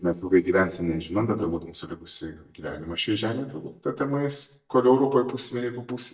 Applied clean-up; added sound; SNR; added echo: neural mask model DeepFilterNet 3.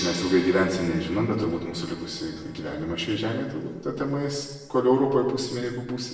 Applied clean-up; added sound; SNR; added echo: none; Gong; 16 dB; reverberation time 1.0 s.